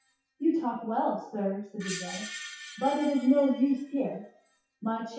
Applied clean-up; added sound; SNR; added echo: classical method WPE with log-MMSE.